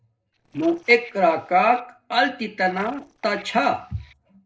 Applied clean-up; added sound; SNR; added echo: neural separator model SepFormer DNS4.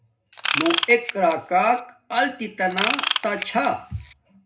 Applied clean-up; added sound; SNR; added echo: none; Ratchet, pawl / Tools; 2 dB; reverberation time 0.2 s.